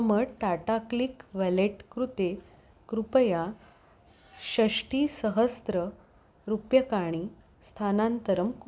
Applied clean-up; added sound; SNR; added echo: none; none; none; none.